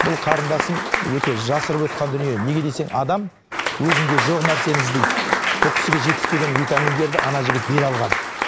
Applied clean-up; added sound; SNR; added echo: none; Applause / Crowd; 0 dB; none.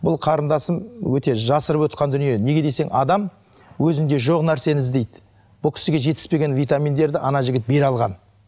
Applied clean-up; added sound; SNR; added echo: none; none; none; none.